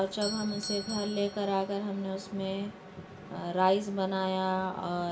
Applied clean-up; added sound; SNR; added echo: none; Doorbell; 14 dB; reverberation time 0.3 s.